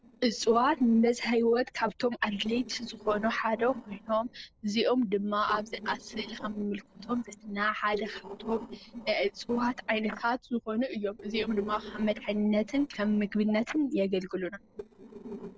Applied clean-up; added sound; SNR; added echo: neural separator model SepFormer DNS4.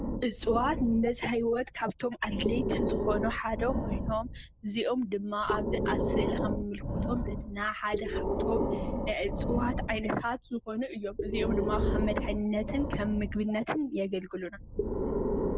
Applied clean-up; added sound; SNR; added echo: none; Breathing; 1 dB; none.